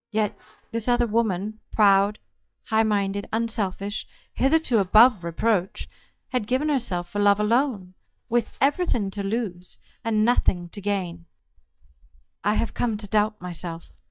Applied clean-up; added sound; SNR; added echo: neural mask model DeepFilterNet 3.